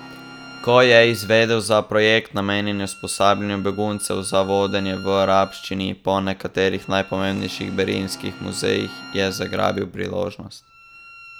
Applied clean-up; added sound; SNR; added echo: none; Brass instrument + Bowed string instrument; 20 dB; none.